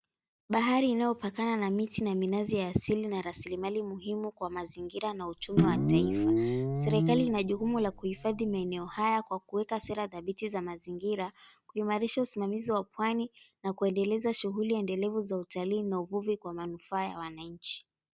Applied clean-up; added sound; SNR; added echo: none; Guitar; -2 dB; none.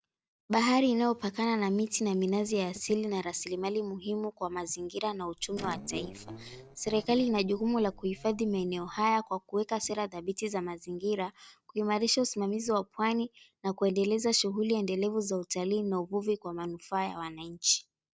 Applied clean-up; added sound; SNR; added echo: neural separator model SepFormer DNS4.